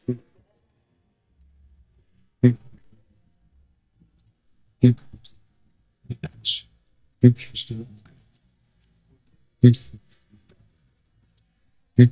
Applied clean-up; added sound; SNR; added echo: neural mask model DeepFilterNet 3.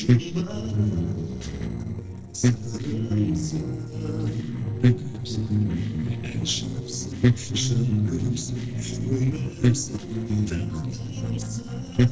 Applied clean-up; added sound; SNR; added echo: neural separator model SepFormer DNS4.